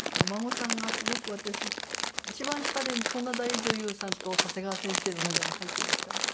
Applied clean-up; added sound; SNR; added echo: none; Crumpling, crinkling; -4 dB; none.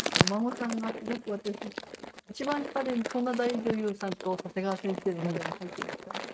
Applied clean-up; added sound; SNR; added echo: neural mask model RNNoise.